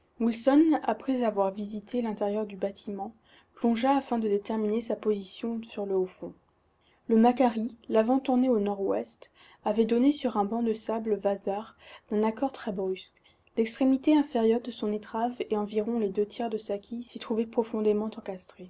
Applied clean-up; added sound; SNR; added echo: none; none; none; none.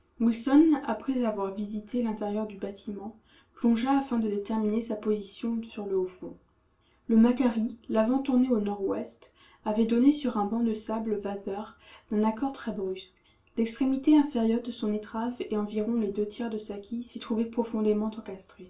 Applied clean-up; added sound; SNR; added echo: none; none; none; reverberation time 0.2 s.